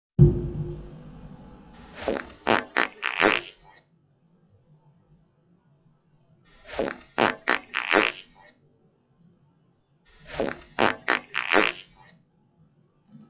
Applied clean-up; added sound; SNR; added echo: classical method WPE with log-MMSE.